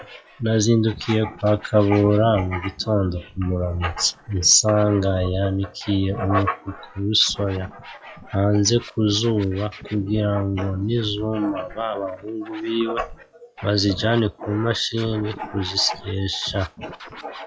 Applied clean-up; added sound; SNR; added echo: classical method log-MMSE.